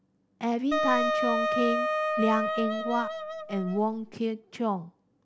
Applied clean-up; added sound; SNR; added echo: none; Wind instrument, woodwind instrument; -1 dB; none.